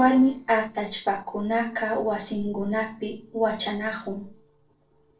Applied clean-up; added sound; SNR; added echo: neural separator model SepFormer DNS4.